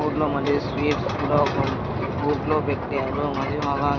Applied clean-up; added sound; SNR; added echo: none; none; none; none.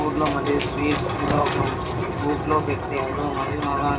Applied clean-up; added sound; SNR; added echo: none; Run; 12 dB; reverberation time 0.4 s.